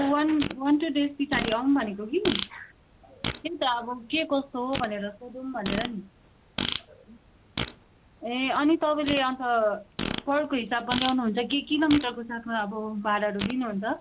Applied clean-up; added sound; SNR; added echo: none; Fart; 10 dB; none.